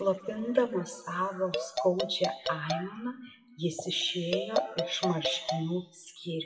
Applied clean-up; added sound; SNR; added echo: classical method WPE with log-MMSE.